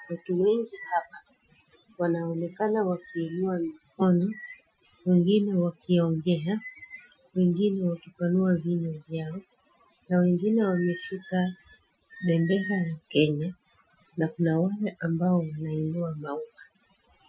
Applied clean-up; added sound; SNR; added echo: classical method Wiener filter.